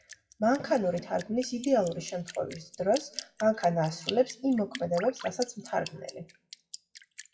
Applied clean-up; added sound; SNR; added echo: classical method WPE with log-MMSE.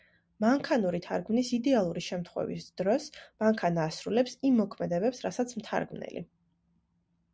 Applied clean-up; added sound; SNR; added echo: none; none; none; none.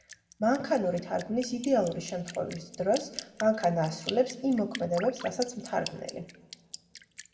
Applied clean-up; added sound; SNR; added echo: none; Drip; 15 dB; reverberation time 1.2 s.